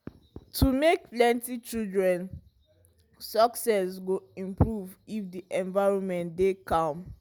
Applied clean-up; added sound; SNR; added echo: none; none; none; none.